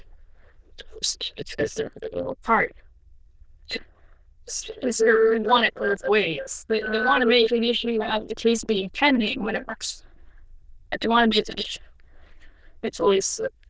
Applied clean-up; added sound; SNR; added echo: neural diffusion model UNIVERSE++.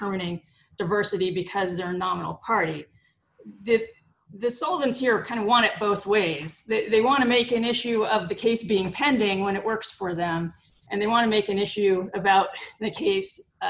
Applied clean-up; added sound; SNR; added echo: none; none; none; none.